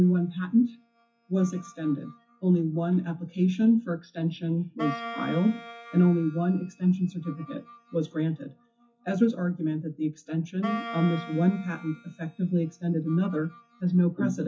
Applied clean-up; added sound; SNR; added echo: classical method WPE with log-MMSE.